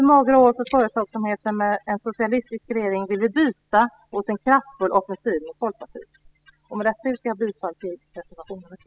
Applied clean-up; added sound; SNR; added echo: classical method spectral subtraction.